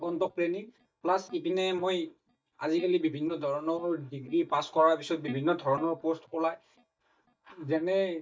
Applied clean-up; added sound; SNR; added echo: neural mask model DeepFilterNet 3.